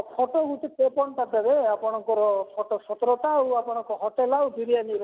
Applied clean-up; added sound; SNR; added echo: none; none; none; none.